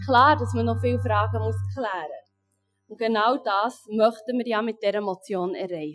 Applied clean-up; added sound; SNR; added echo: classical method Wiener filter.